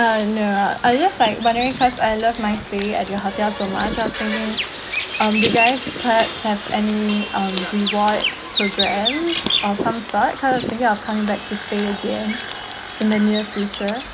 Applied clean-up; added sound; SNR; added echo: none; Bird vocalization, bird call, bird song; 5 dB; none.